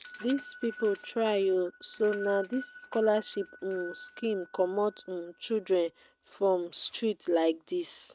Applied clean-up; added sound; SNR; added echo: neural mask model RNNoise.